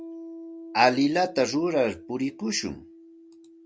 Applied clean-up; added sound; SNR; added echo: none; Piano; 17 dB; none.